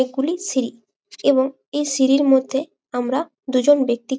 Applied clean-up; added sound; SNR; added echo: none; none; none; none.